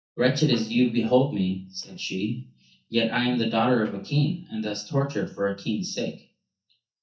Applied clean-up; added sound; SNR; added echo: neural mask model DeepFilterNet 3.